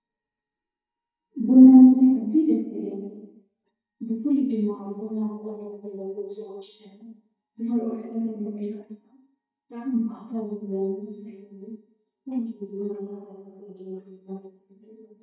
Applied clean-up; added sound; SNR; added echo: neural mask model DeepFilterNet 3.